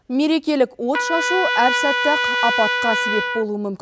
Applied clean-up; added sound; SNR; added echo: none; Trumpet; 1 dB; none.